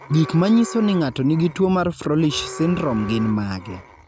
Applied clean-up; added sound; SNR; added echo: none; Alarm; 16 dB; none.